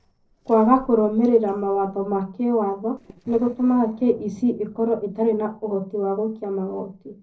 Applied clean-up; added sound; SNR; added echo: neural separator model SepFormer DNS4.